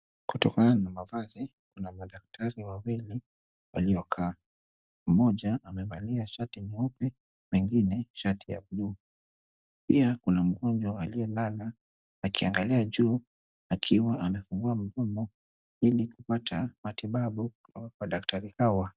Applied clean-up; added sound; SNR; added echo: none; none; none; none.